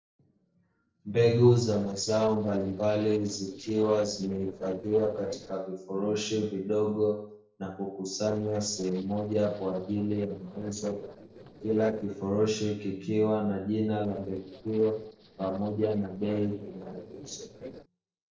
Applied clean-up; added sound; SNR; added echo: neural separator model SepFormer DNS4.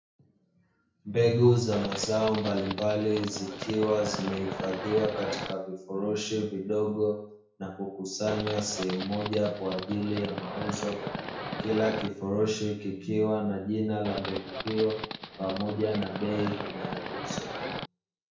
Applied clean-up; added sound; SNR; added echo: none; Livestock, farm animals, working animals; 7 dB; reverberation time 0.5 s.